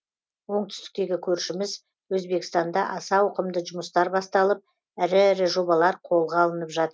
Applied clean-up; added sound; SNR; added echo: none; none; none; none.